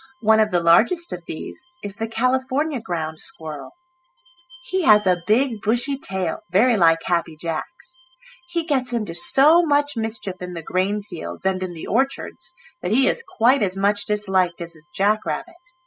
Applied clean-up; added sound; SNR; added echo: classical method spectral subtraction.